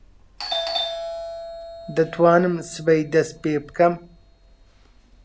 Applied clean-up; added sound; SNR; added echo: none; Doorbell; 10 dB; none.